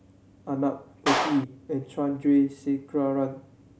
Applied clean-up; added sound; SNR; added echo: none; Clapping; 5 dB; none.